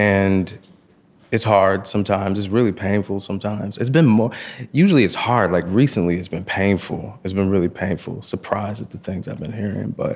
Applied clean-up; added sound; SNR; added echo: none; none; none; none.